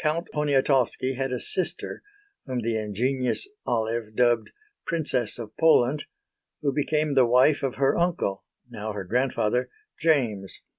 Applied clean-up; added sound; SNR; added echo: none; none; none; none.